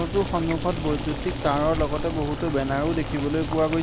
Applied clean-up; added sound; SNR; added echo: none; Boiling; 5 dB; none.